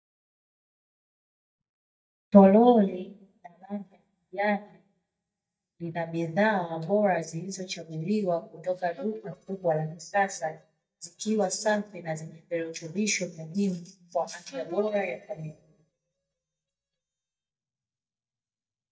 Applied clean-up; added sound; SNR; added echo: neural mask model DeepFilterNet 3.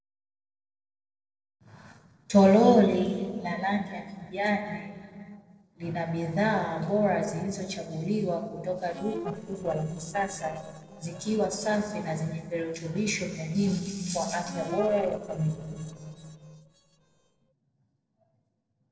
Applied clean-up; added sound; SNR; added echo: neural separator model SepFormer DNS4.